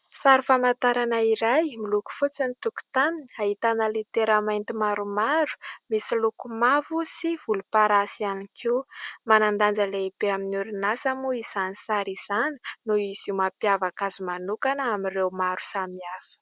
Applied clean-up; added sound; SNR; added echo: none; none; none; none.